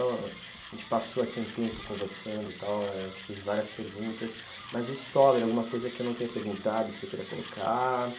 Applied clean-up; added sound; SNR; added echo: none; Mechanisms; 15 dB; none.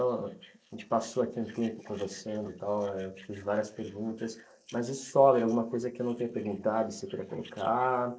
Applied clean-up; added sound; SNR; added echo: neural mask model Resemble Enhance denoiser.